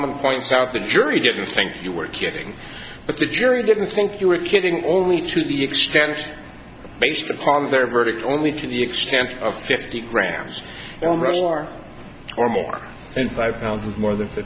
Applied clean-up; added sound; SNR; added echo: none; none; none; none.